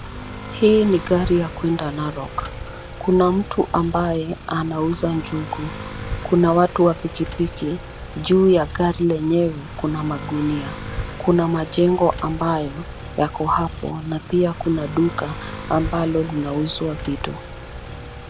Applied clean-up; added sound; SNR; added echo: none; Motorcycle / Accelerating, revving, vroom; 11 dB; none.